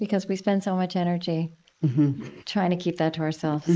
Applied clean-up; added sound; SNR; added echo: neural mask model Resemble Enhance denoiser.